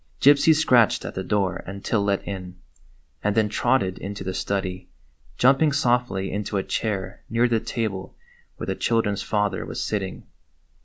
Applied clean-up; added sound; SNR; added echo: none; none; none; none.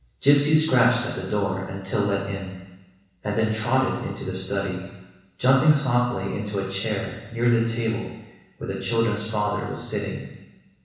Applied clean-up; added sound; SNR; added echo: none; none; none; reverberation time 1.1 s.